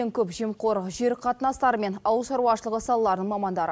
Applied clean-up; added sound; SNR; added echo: none; none; none; none.